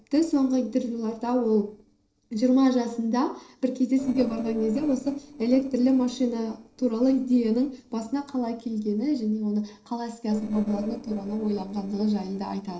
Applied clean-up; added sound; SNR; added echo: neural separator model SepFormer DNS4.